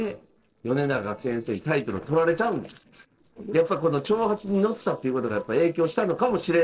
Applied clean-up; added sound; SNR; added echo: neural separator model SepFormer DNS4.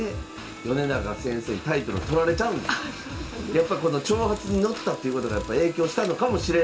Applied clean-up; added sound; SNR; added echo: none; Printer; 16 dB; reverberation time 0.3 s.